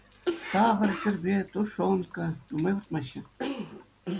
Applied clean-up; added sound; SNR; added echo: none; Cough; 9 dB; none.